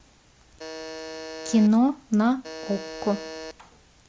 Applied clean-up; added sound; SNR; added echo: none; Alarm; 12 dB; none.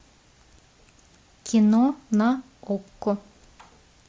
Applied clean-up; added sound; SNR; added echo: none; none; none; none.